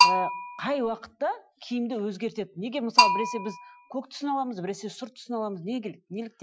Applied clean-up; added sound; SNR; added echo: classical method Wiener filter.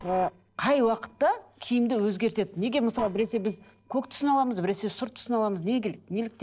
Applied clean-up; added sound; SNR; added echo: neural separator model SepFormer DNS4.